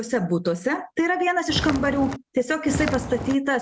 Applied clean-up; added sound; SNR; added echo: none; Walk, footsteps; 6 dB; none.